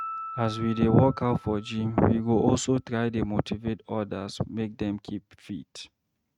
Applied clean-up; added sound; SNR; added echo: neural mask model RNNoise.